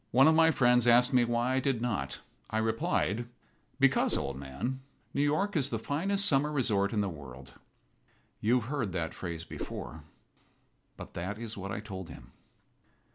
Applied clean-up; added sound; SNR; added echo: none; Whoosh, swoosh, swish; 7 dB; none.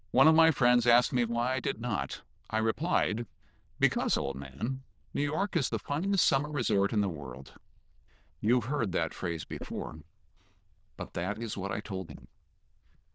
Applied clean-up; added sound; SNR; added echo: neural diffusion model UNIVERSE++.